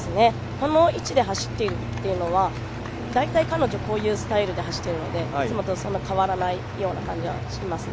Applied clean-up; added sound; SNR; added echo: none; none; none; none.